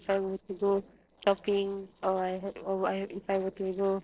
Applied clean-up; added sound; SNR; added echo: neural separator model SepFormer DNS4.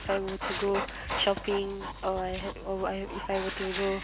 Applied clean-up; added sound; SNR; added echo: none; Dog; 6 dB; none.